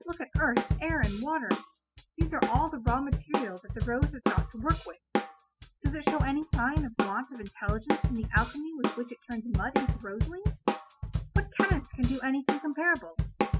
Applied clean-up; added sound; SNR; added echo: classical method spectral subtraction.